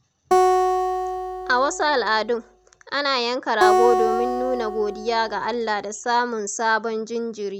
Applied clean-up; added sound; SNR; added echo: none; Acoustic guitar; -1 dB; none.